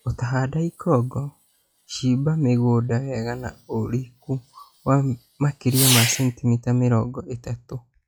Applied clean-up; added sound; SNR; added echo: classical method log-MMSE.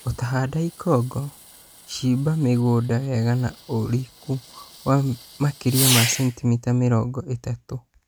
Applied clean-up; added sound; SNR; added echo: none; Fireworks; 10 dB; none.